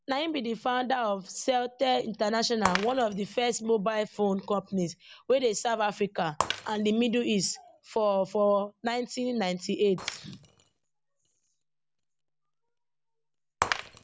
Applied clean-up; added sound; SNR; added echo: none; Shatter; 12 dB; none.